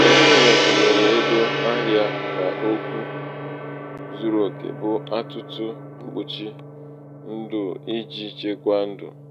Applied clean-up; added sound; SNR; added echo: none; Gong; -1 dB; none.